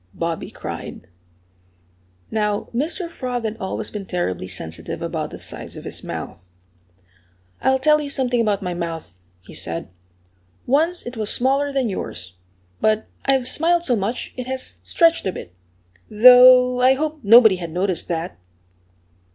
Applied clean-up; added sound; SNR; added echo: none; none; none; none.